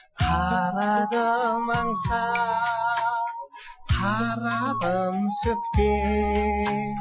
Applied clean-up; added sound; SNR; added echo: classical method Wiener filter.